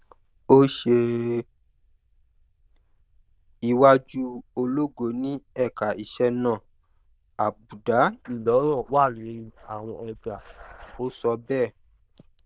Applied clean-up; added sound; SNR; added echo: neural diffusion model UNIVERSE++.